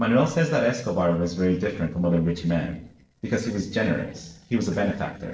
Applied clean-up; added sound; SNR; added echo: neural separator model SepFormer DNS4.